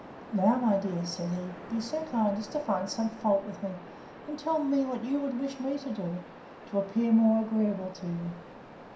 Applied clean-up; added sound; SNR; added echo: none; Waves, surf; 16 dB; reverberation time 0.5 s.